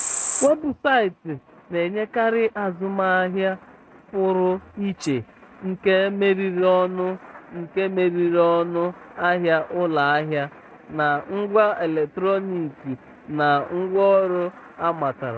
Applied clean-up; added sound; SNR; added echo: neural mask model RNNoise.